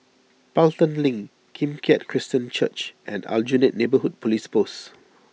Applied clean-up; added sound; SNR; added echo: none; none; none; none.